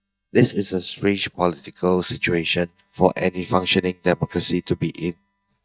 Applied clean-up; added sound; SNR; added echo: neural mask model DeepFilterNet 3.